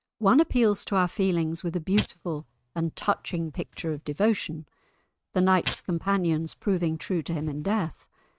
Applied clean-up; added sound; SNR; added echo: neural mask model RNNoise.